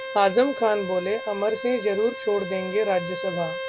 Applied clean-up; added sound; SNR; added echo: none; Bowed string instrument; 9 dB; none.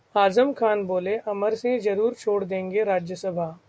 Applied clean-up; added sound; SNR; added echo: none; none; none; none.